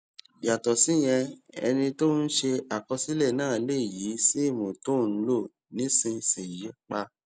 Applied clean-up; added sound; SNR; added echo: none; none; none; none.